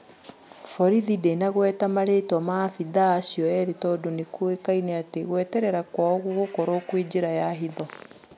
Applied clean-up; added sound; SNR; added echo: none; none; none; none.